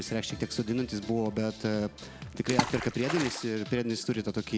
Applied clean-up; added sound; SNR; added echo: none; Water / Splash, splatter; 2 dB; none.